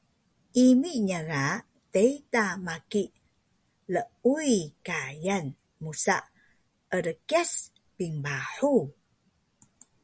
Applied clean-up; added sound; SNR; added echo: none; none; none; none.